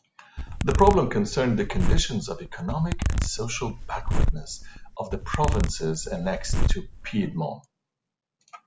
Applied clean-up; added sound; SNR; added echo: none; Zipper (clothing); -2 dB; none.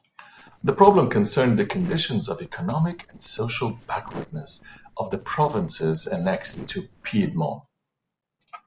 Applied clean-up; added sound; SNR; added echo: neural separator model SepFormer DNS4.